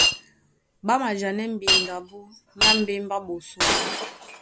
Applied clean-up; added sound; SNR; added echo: none; Shatter; -3 dB; none.